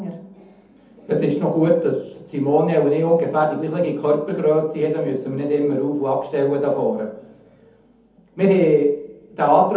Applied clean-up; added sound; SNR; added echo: none; none; none; reverberation time 0.6 s.